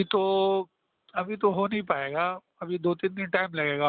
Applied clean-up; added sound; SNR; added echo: none; none; none; none.